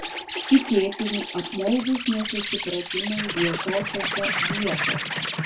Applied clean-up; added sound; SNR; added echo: none; Insect; 2 dB; reverberation time 0.1 s.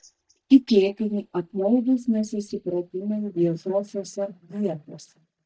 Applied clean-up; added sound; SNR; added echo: neural mask model DeepFilterNet 3.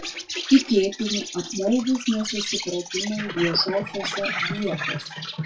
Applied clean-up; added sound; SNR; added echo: classical method WPE with log-MMSE.